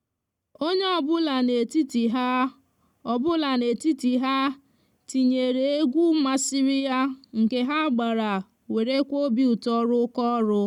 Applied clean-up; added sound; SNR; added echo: none; none; none; none.